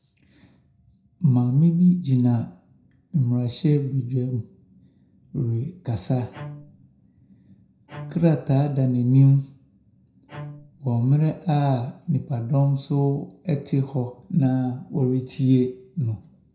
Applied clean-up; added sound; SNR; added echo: none; Bowed string instrument; 19 dB; reverberation time 0.5 s.